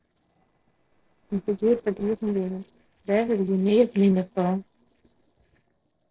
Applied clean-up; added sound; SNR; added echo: neural separator model SepFormer DNS4.